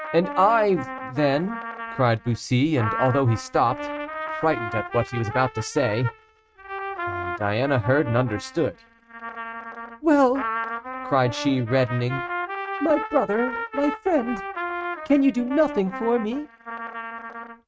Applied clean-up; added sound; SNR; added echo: neural mask model RNNoise.